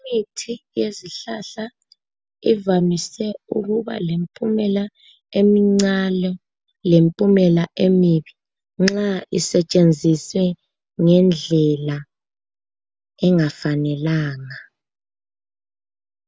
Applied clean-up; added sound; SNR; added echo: none; none; none; none.